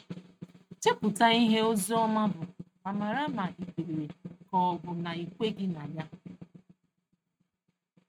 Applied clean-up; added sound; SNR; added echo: neural mask model RNNoise.